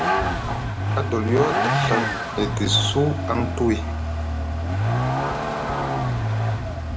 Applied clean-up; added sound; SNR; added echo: none; Vehicle; -4 dB; reverberation time 1.0 s.